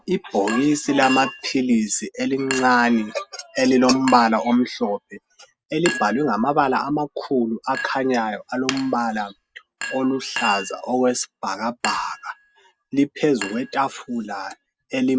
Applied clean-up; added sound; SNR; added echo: none; Chink, clink; 13 dB; none.